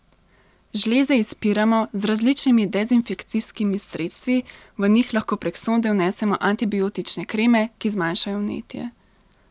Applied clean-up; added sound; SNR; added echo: none; none; none; none.